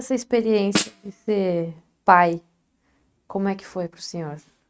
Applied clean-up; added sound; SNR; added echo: neural mask model RNNoise.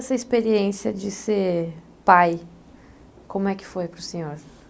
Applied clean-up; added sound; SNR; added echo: none; none; none; none.